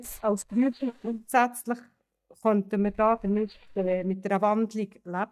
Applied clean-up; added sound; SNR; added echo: neural mask model DeepFilterNet 3.